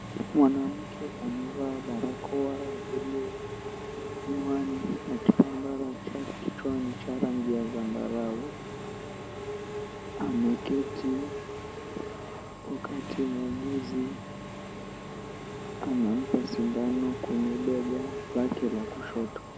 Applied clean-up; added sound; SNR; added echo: none; Engine / Mechanisms; 7 dB; none.